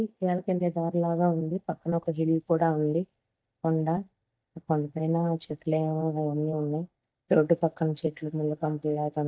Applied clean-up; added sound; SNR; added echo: neural mask model DeepFilterNet 3.